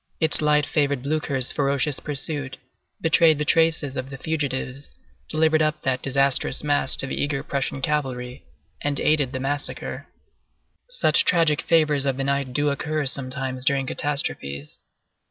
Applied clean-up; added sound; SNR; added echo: none; none; none; none.